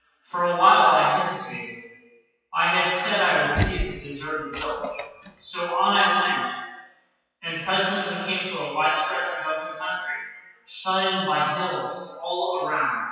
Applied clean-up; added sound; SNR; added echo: classical method WPE with log-MMSE.